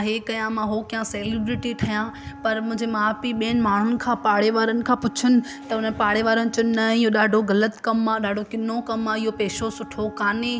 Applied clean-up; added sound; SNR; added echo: none; Wind instrument, woodwind instrument; 19 dB; none.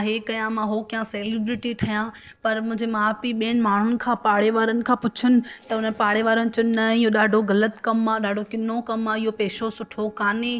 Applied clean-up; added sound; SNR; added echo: neural separator model SepFormer DNS4.